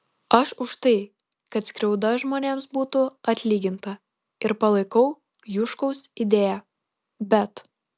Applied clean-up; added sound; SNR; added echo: none; none; none; none.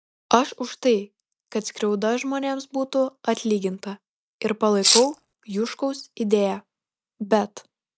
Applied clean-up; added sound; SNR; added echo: neural mask model DeepFilterNet 3.